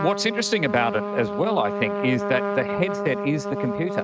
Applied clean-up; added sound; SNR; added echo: neural mask model RNNoise.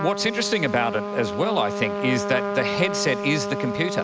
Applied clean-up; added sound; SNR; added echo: none; Trumpet; 4 dB; none.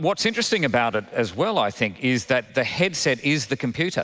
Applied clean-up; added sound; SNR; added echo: none; none; none; none.